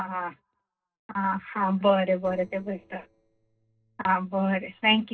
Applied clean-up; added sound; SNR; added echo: neural separator model SepFormer DNS4.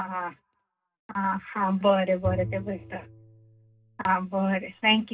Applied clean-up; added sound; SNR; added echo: none; Bowed string instrument; 10 dB; reverberation time 0.2 s.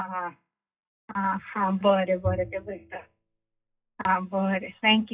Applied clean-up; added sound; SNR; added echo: classical method WPE with log-MMSE.